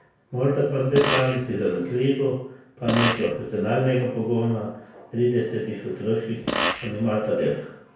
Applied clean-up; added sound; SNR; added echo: none; Fart; 5 dB; reverberation time 0.6 s.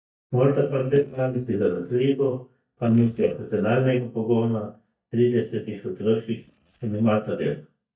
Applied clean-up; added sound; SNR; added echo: neural mask model DeepFilterNet 3.